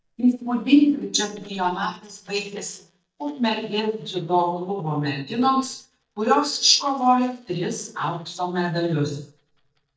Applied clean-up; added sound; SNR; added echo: neural mask model DeepFilterNet 3.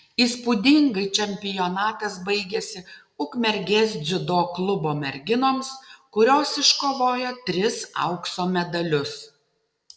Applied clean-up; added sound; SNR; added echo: none; none; none; none.